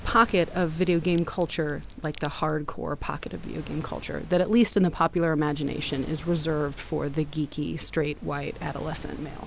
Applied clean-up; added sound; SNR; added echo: none; Crack + Waves, surf; 18 dB; none.